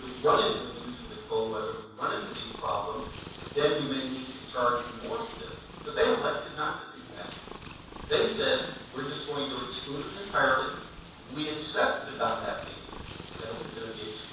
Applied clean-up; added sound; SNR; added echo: none; Purr; 12 dB; reverberation time 0.7 s.